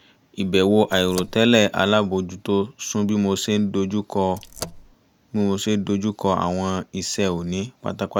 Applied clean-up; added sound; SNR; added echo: none; Car; 14 dB; none.